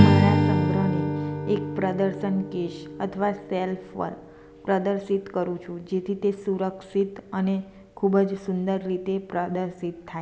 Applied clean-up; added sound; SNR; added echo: none; Strum; 1 dB; none.